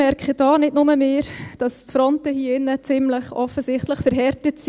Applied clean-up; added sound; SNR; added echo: none; none; none; none.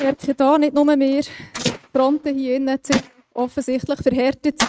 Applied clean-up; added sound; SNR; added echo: neural mask model RNNoise.